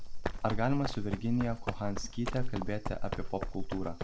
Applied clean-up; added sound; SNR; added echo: none; Run; -1 dB; none.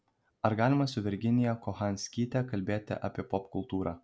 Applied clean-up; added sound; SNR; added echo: none; none; none; none.